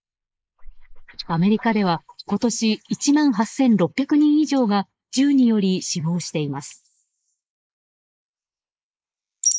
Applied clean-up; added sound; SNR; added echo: neural mask model Resemble Enhance denoiser.